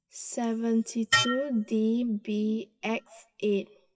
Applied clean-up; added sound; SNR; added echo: classical method WPE with log-MMSE.